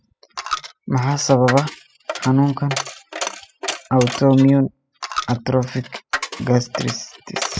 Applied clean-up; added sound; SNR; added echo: classical method spectral subtraction.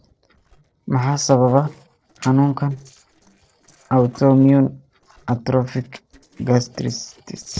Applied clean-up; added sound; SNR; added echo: neural separator model SepFormer DNS4.